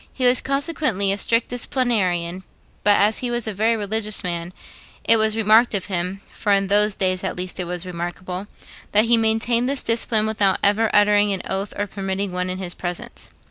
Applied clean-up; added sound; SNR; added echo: none; none; none; none.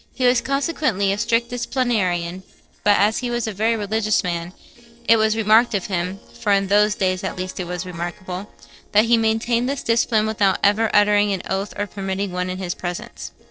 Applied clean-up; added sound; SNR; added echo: neural separator model SepFormer DNS4.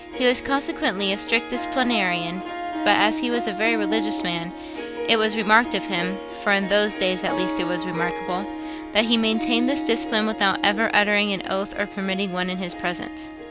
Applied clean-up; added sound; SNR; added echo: none; Harp; 7 dB; none.